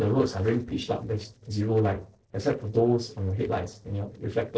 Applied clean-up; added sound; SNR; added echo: neural separator model SepFormer DNS4.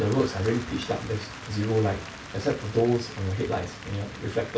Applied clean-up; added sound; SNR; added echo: none; Applause / Crowd; 15 dB; none.